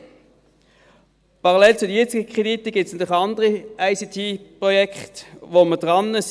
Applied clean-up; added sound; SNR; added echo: none; none; none; none.